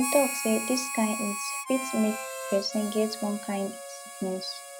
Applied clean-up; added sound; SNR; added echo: none; Harmonica; 6 dB; none.